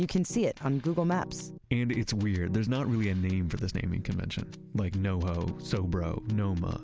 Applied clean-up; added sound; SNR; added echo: none; none; none; none.